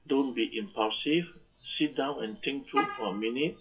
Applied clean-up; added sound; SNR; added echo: classical method WPE with log-MMSE.